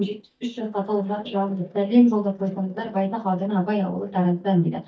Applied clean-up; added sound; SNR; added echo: neural mask model DeepFilterNet 3.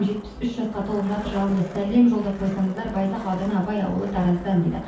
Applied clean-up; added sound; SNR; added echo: none; Skateboard; 18 dB; reverberation time 0.6 s.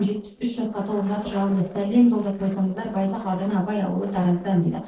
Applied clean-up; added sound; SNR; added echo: neural separator model SepFormer DNS4.